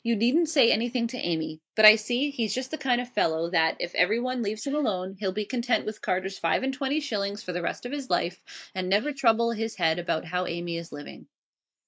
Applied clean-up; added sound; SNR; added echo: neural mask model Resemble Enhance denoiser.